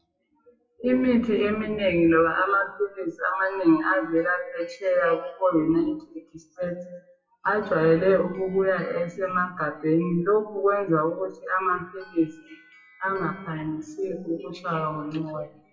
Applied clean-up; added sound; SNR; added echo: classical method WPE with log-MMSE.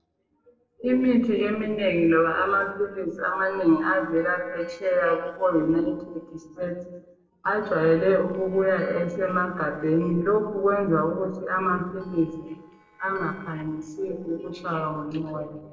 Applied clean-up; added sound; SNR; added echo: neural separator model SepFormer DNS4.